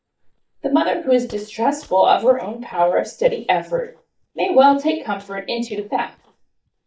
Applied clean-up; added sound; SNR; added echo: neural mask model DeepFilterNet 3.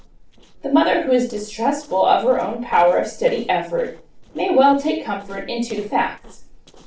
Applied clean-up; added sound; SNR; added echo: neural separator model SepFormer DNS4.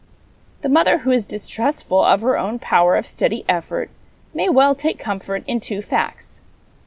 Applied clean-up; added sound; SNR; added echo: none; none; none; none.